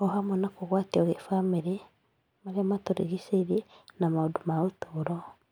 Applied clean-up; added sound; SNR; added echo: none; none; none; none.